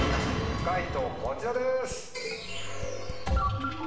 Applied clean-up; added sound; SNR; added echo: none; Dishes, pots, and pans; 15 dB; reverberation time 0.9 s.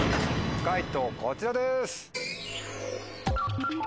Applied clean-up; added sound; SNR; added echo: none; none; none; none.